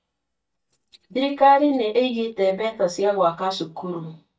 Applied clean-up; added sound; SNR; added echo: neural mask model DeepFilterNet 3.